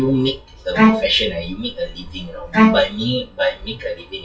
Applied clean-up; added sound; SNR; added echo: classical method WPE with log-MMSE.